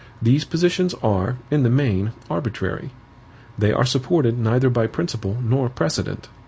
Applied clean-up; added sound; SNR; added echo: none; none; none; none.